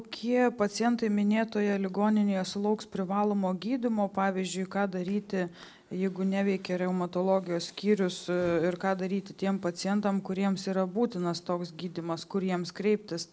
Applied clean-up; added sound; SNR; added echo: none; none; none; none.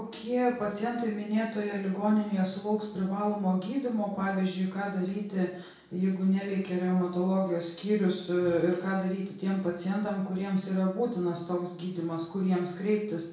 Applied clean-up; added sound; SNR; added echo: none; none; none; reverberation time 0.5 s.